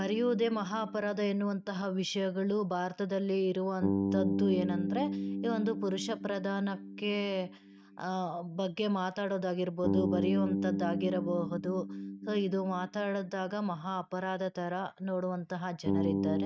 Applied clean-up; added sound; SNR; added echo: neural mask model RNNoise.